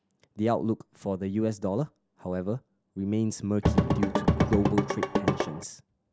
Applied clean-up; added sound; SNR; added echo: none; Drum / Drum kit; -5 dB; none.